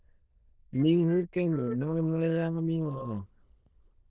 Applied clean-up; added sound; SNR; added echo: neural diffusion model UNIVERSE++.